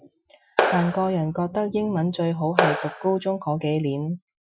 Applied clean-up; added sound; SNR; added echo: classical method Wiener filter.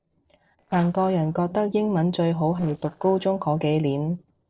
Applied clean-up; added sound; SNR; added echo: neural separator model SepFormer DNS4.